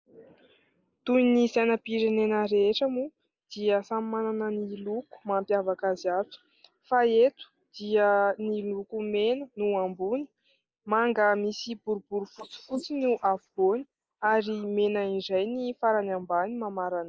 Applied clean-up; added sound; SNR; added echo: neural mask model Resemble Enhance denoiser.